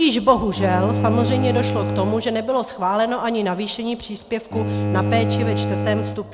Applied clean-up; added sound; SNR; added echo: none; Bowed string instrument; 3 dB; none.